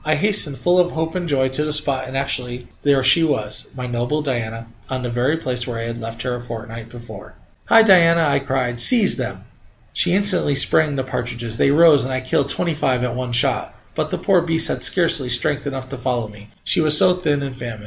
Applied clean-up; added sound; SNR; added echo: none; none; none; none.